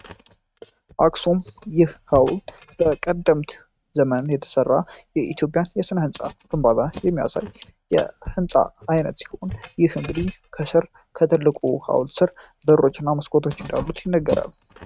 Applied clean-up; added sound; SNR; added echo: neural mask model RNNoise.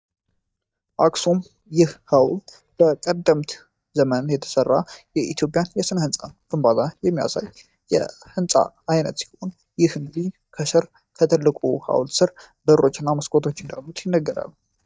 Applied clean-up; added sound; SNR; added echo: neural mask model DeepFilterNet 3.